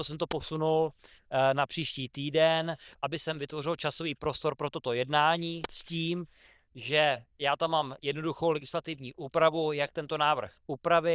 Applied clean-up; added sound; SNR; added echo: neural diffusion model UNIVERSE++.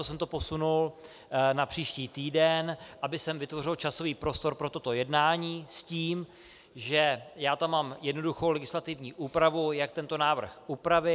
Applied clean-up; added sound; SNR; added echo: none; none; none; none.